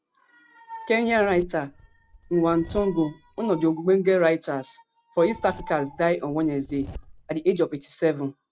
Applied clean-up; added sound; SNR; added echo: none; Zipper (clothing); 19 dB; none.